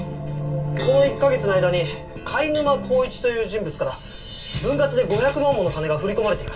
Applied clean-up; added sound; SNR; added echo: none; Crackle; 18 dB; reverberation time 0.2 s.